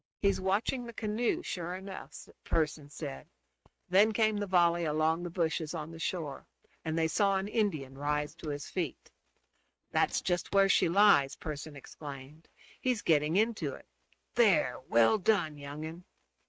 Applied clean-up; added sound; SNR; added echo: neural mask model RNNoise.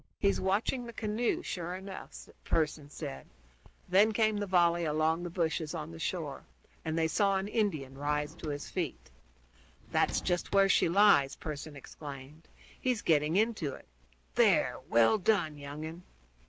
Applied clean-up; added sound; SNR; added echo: none; Drawer open or close; 15 dB; none.